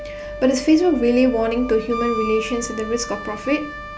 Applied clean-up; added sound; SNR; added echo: none; Wind instrument, woodwind instrument; 11 dB; none.